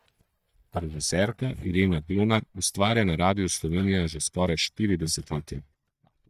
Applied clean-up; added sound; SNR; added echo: neural mask model DeepFilterNet 3.